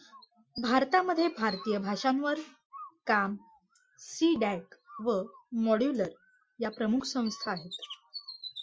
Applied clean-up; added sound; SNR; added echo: classical method Wiener filter.